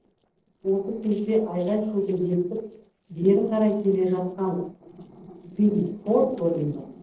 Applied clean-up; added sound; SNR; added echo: neural separator model SepFormer DNS4.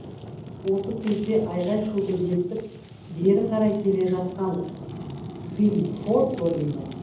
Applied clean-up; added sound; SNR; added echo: none; Fire; 12 dB; reverberation time 0.8 s.